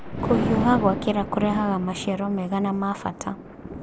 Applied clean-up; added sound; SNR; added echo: none; Thunder; 5 dB; none.